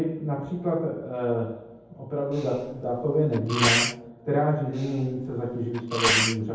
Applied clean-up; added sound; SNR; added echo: none; Sneeze; 2 dB; reverberation time 0.9 s.